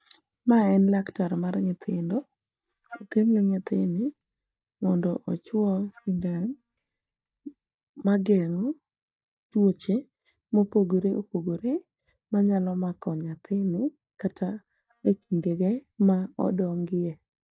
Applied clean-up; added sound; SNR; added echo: neural mask model DeepFilterNet 3.